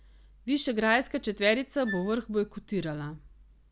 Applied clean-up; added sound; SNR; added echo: none; Wind instrument, woodwind instrument; 15 dB; none.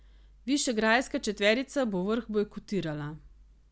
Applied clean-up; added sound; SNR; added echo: none; none; none; none.